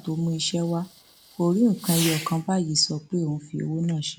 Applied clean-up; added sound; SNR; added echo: none; Fireworks; 13 dB; none.